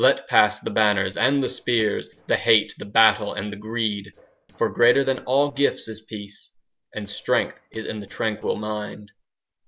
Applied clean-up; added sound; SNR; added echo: neural separator model SepFormer DNS4.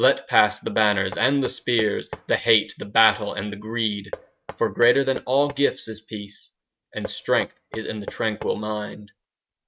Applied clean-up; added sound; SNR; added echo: neural mask model RNNoise.